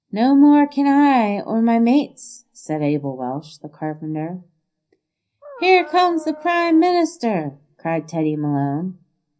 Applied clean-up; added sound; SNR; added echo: none; Dog; 19 dB; reverberation time 0.4 s.